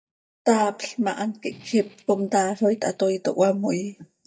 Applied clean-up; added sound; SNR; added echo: neural mask model DeepFilterNet 3.